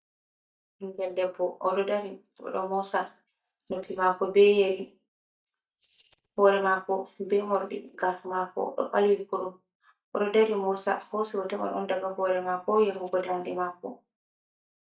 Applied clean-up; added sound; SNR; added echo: neural mask model DeepFilterNet 3.